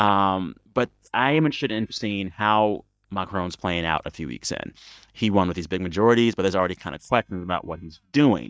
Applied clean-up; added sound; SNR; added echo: neural mask model DeepFilterNet 3.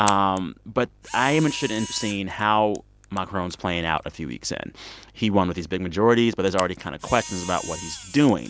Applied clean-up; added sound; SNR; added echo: none; Camera; 16 dB; none.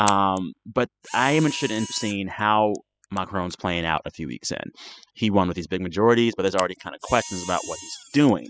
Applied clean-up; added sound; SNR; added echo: classical method spectral subtraction.